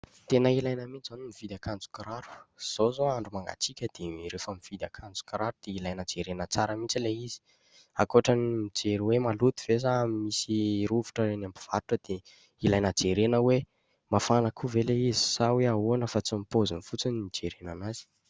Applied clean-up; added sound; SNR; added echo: none; none; none; none.